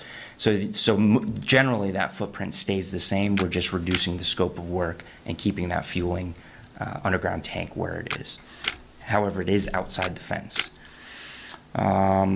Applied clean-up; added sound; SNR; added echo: none; Camera; 11 dB; none.